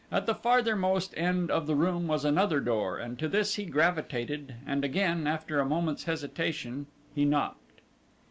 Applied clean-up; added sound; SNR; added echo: none; none; none; none.